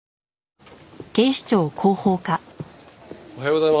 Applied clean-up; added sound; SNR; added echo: none; none; none; none.